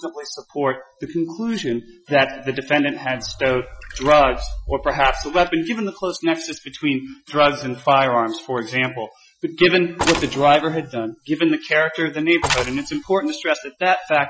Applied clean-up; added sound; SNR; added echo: classical method Wiener filter.